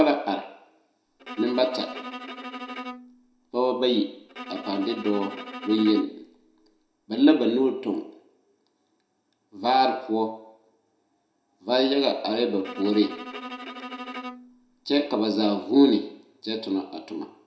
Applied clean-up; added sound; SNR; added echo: none; Bowed string instrument; 13 dB; reverberation time 0.6 s.